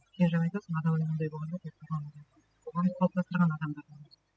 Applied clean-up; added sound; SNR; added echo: classical method spectral subtraction.